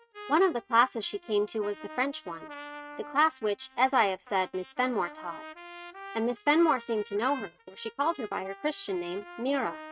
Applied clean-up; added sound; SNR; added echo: neural mask model RNNoise.